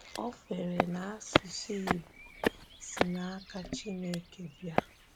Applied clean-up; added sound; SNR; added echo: none; Walk, footsteps; -3 dB; none.